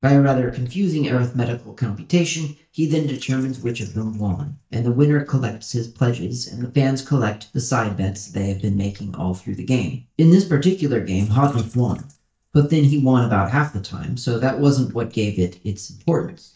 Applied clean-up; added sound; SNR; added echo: neural mask model DeepFilterNet 3.